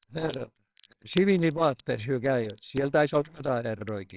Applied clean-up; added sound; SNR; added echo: neural separator model SepFormer WHAMR!.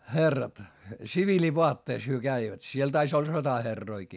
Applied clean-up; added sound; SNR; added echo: none; none; none; none.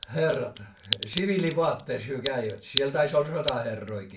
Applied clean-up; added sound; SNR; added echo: none; Crack; 8 dB; reverberation time 0.3 s.